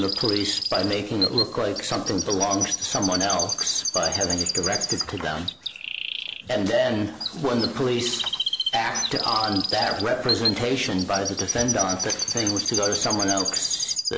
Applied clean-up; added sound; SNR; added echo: none; Chirp, tweet; 2 dB; none.